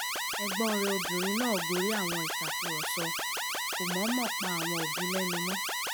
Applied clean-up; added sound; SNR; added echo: none; Alarm; -2 dB; none.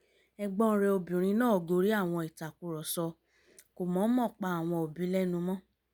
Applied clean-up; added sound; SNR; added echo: none; none; none; none.